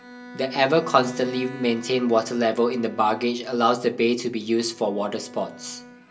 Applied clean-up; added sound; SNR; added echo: none; Bowed string instrument; 18 dB; reverberation time 0.2 s.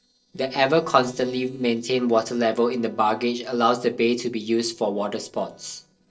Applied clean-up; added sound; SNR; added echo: neural separator model SepFormer DNS4.